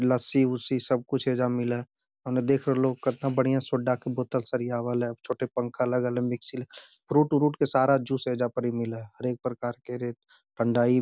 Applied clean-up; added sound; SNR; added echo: none; none; none; none.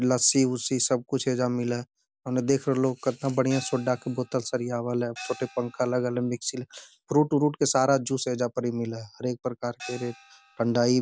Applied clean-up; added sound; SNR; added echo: none; Gong; 18 dB; none.